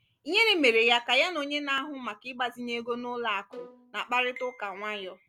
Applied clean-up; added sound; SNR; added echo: none; Bowed string instrument; 19 dB; none.